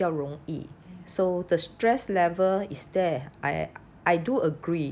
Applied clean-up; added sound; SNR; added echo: none; none; none; none.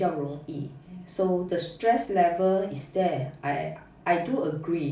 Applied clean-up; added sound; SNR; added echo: none; none; none; reverberation time 0.3 s.